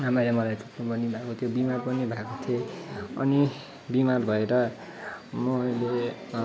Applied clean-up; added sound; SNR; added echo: none; none; none; none.